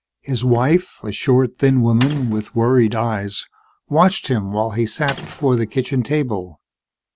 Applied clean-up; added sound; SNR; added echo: none; Mechanisms; 13 dB; none.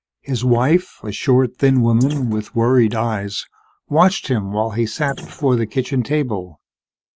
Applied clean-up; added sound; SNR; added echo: neural mask model Resemble Enhance denoiser.